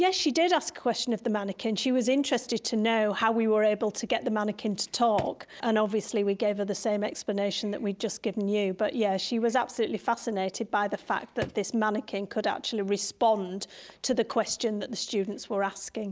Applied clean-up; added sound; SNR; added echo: none; Drawer open or close; 17 dB; none.